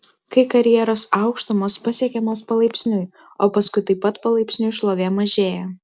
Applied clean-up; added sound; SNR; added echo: none; none; none; none.